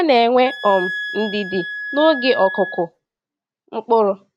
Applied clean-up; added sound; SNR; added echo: none; Wind instrument, woodwind instrument; 10 dB; none.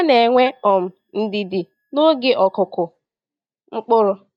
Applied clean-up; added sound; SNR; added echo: neural mask model DeepFilterNet 3.